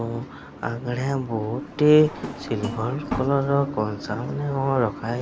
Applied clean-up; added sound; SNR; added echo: none; Drawer open or close; 11 dB; none.